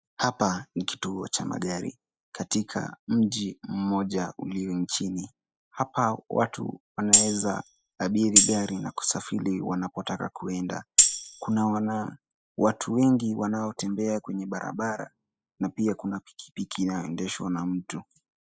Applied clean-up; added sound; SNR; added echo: classical method spectral subtraction.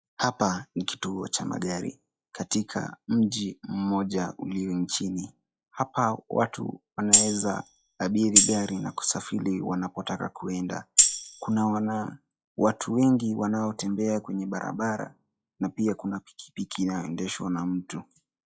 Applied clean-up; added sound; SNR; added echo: classical method log-MMSE.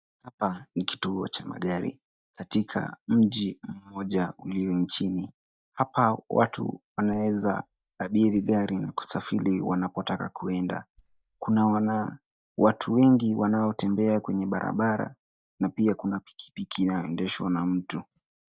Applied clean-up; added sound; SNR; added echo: neural mask model DeepFilterNet 3.